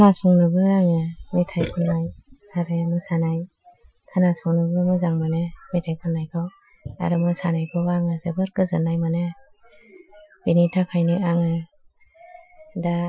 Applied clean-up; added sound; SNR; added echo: classical method Wiener filter.